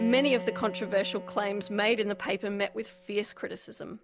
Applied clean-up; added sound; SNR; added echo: none; Bowed string instrument; 12 dB; none.